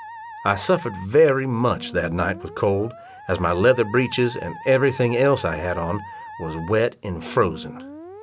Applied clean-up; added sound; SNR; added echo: none; Musical instrument; 16 dB; none.